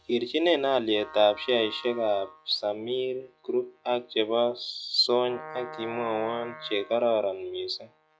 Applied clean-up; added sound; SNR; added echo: classical method log-MMSE.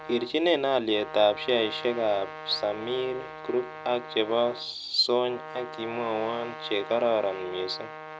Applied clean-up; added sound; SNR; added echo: none; Brass instrument; 13 dB; none.